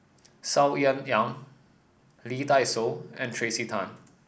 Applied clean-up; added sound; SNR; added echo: none; none; none; none.